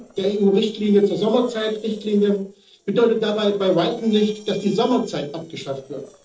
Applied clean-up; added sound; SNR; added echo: neural separator model SepFormer DNS4.